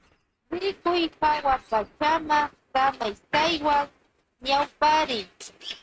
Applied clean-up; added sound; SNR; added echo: neural mask model RNNoise.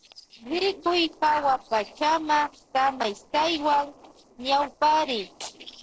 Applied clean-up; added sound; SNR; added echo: neural separator model SepFormer DNS4.